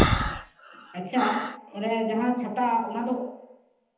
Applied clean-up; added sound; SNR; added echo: none; Breathing; 2 dB; reverberation time 0.9 s.